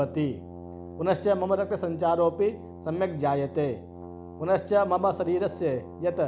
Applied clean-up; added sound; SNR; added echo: none; Brass instrument; 15 dB; none.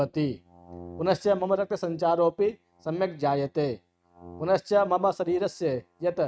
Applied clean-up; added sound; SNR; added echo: neural mask model RNNoise.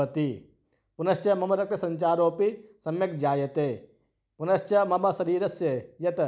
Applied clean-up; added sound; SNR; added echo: none; none; none; none.